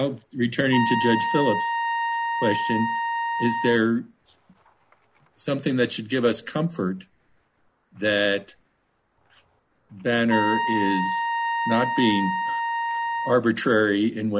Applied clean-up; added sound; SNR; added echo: none; Trumpet; 1 dB; none.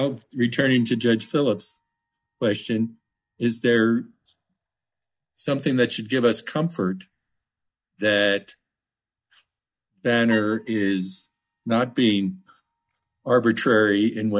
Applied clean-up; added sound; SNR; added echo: neural mask model DeepFilterNet 3.